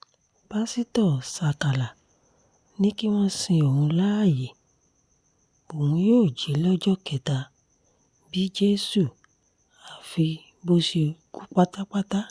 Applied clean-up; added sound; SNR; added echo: none; none; none; none.